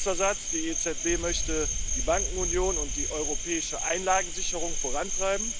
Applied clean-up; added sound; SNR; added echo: none; Cricket + Boom; -1 dB; none.